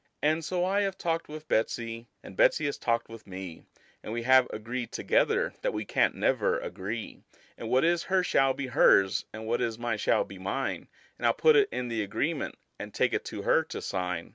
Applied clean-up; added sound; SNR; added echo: none; none; none; none.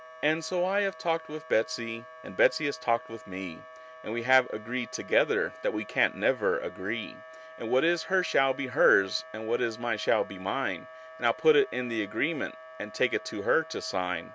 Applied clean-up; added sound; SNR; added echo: none; Wind instrument, woodwind instrument; 17 dB; none.